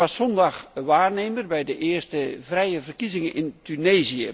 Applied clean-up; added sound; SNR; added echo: none; none; none; none.